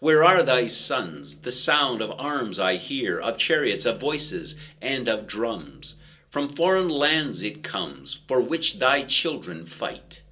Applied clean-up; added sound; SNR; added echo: none; none; none; reverberation time 0.2 s.